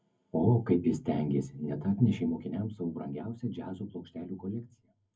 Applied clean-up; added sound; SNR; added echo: none; none; none; reverberation time 0.3 s.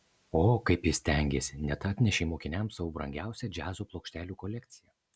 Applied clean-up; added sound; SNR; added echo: none; none; none; none.